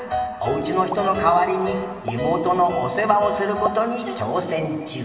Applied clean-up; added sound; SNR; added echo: none; Explosion; 17 dB; reverberation time 2.7 s.